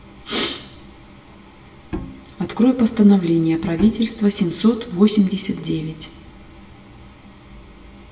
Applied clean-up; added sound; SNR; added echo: none; Bowed string instrument; 15 dB; reverberation time 1.4 s.